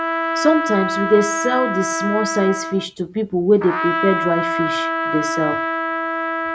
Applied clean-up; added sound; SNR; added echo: none; Trumpet; 2 dB; none.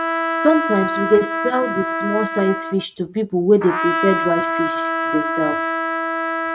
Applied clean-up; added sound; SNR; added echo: neural mask model RNNoise.